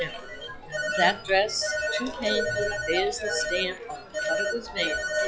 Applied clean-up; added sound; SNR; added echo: classical method log-MMSE.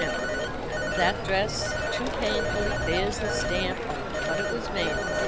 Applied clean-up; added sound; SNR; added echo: none; Telephone; -3 dB; none.